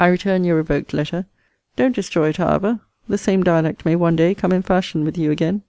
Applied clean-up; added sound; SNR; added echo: none; none; none; none.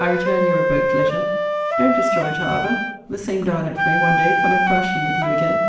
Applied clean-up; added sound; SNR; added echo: none; Wind instrument, woodwind instrument; -3 dB; reverberation time 0.8 s.